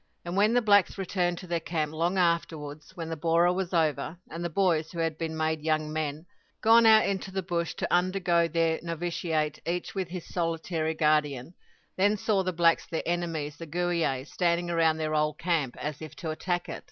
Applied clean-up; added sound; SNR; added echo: none; none; none; none.